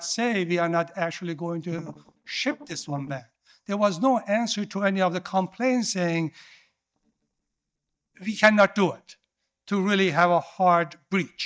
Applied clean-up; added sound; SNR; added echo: neural mask model DeepFilterNet 3.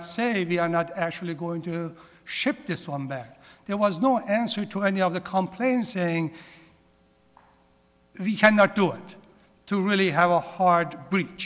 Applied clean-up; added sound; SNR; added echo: none; none; none; none.